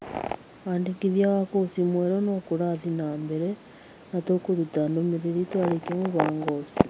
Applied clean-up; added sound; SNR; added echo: none; none; none; none.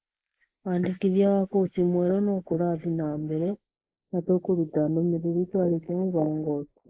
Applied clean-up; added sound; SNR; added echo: neural mask model Resemble Enhance denoiser.